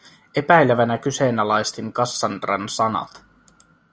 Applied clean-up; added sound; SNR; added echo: none; none; none; none.